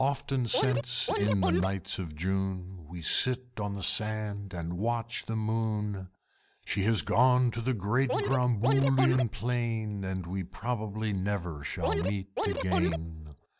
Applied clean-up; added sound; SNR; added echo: none; Scratching (performance technique); 2 dB; none.